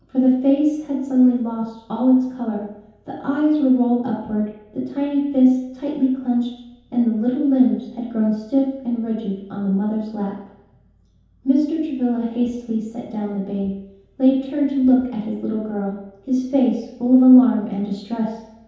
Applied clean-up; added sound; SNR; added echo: none; none; none; reverberation time 0.8 s.